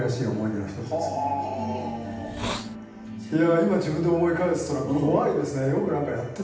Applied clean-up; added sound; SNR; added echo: none; Hiss; 11 dB; reverberation time 0.8 s.